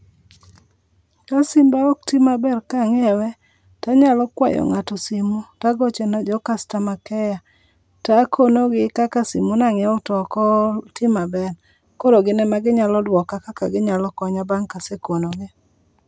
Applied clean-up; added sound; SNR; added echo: none; none; none; none.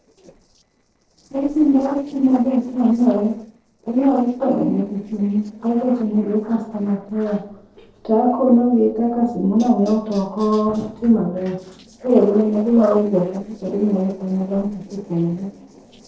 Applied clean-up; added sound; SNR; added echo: neural separator model SepFormer DNS4.